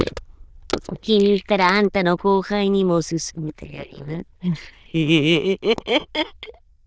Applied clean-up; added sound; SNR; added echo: neural diffusion model UNIVERSE++.